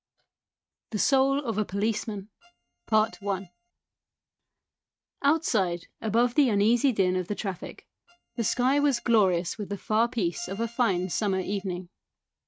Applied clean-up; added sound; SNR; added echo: neural mask model RNNoise.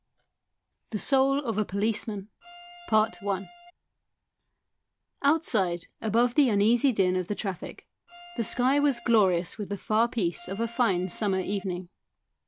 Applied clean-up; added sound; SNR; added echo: none; Bowed string instrument; 19 dB; none.